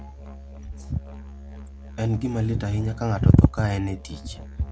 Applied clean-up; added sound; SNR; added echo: none; Musical instrument; 15 dB; none.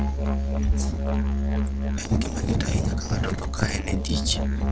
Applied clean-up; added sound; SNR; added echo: neural separator model SepFormer DNS4.